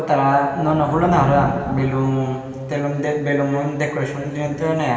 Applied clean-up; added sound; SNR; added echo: none; Thunder / Rain; 13 dB; reverberation time 2.6 s.